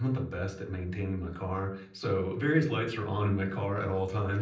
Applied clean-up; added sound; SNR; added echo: none; none; none; reverberation time 0.6 s.